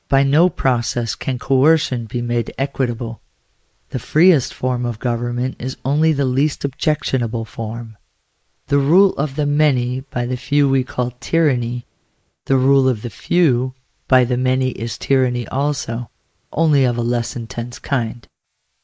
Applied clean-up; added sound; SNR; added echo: neural mask model Resemble Enhance denoiser.